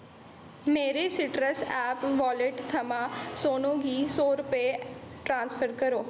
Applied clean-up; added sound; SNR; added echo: none; none; none; none.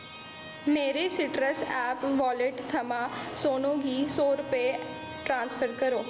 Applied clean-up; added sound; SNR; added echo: none; Bowed string instrument; 15 dB; none.